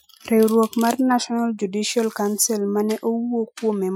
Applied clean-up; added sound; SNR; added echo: classical method Wiener filter.